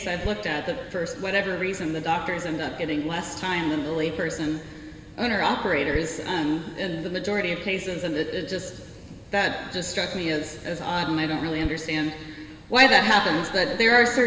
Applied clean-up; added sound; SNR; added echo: none; Bird vocalization, bird call, bird song; 18 dB; reverberation time 2.8 s.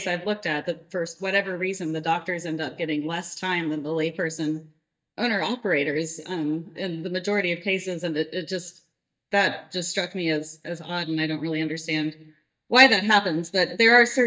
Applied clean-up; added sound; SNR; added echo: neural mask model DeepFilterNet 3.